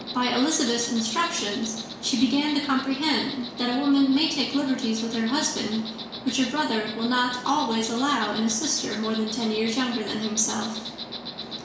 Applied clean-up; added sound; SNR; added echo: none; Insect; 10 dB; reverberation time 0.7 s.